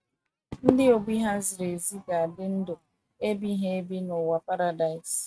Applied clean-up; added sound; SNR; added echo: neural mask model RNNoise.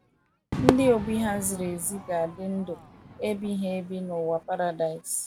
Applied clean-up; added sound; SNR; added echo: none; Crowd / Fireworks; 6 dB; none.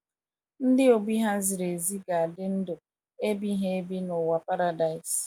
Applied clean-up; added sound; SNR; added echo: none; none; none; none.